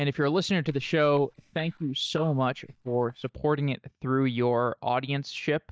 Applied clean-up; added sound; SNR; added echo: neural mask model DeepFilterNet 3.